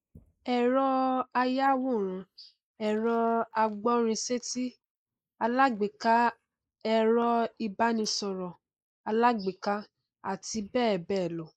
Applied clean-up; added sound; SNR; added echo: neural mask model Resemble Enhance denoiser.